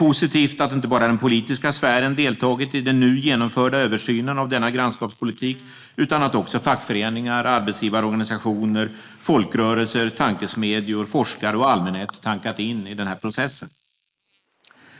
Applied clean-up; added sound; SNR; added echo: neural mask model Resemble Enhance denoiser.